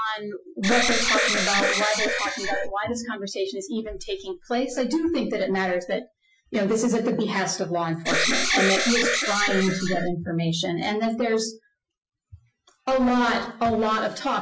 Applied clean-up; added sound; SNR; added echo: classical method Wiener filter.